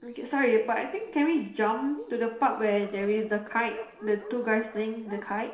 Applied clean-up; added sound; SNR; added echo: neural separator model SepFormer DNS4.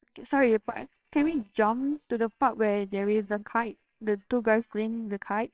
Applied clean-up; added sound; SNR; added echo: neural separator model SepFormer WHAMR!.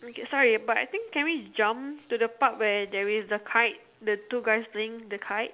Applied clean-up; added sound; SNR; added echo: none; none; none; none.